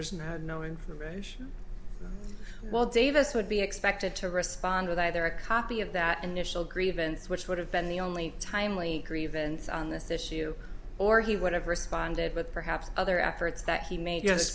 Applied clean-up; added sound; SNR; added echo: none; Wind; 16 dB; none.